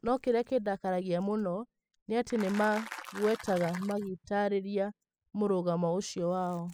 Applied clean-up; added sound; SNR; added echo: classical method spectral subtraction.